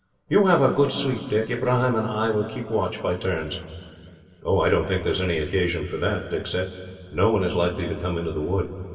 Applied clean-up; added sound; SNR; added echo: none; none; none; reverberation time 2.4 s.